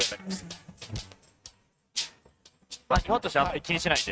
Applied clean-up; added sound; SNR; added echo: neural mask model RNNoise.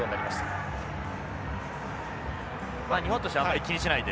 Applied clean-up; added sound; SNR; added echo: none; none; none; none.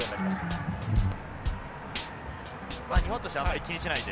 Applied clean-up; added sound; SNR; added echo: none; Bass guitar + Tambourine / Drum / Drum kit; -3 dB; none.